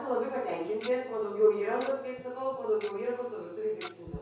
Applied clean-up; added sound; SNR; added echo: none; Tick-tock; 18 dB; reverberation time 0.6 s.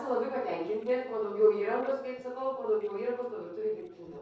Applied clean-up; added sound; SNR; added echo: neural separator model SepFormer DNS4.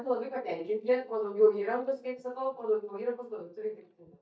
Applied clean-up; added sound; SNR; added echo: neural mask model DeepFilterNet 3.